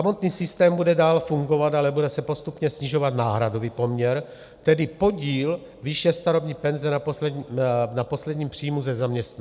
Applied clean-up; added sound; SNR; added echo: none; none; none; none.